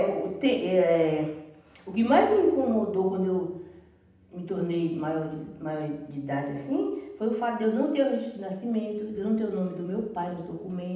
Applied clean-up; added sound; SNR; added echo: none; none; none; reverberation time 0.9 s.